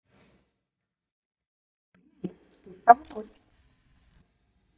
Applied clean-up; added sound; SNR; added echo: neural mask model DeepFilterNet 3.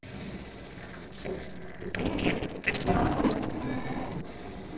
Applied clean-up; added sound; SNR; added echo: neural separator model SepFormer DNS4.